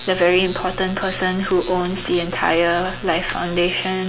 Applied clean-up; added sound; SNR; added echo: none; Crackle; 16 dB; none.